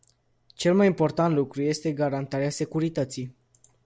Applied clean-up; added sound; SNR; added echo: none; none; none; none.